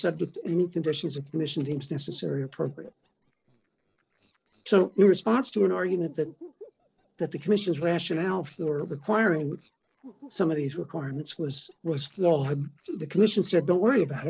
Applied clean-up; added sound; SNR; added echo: neural separator model SepFormer DNS4.